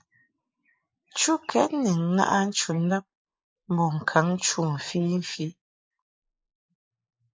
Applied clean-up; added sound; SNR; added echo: neural mask model Resemble Enhance denoiser.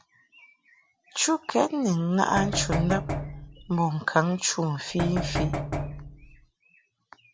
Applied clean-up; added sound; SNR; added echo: none; Knock; 3 dB; none.